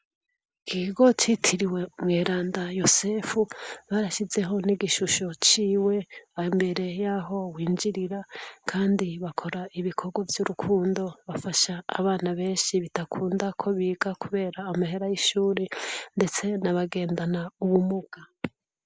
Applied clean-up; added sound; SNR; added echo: none; none; none; none.